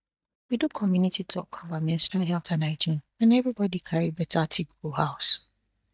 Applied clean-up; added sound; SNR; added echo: neural mask model DeepFilterNet 3.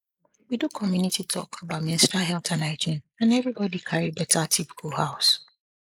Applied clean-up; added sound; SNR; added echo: neural mask model Resemble Enhance denoiser.